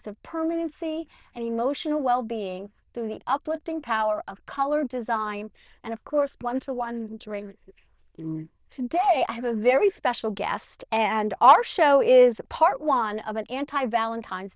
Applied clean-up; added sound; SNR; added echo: neural diffusion model UNIVERSE++.